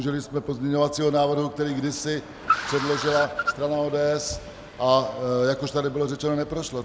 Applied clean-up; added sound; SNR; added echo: none; Car; 9 dB; none.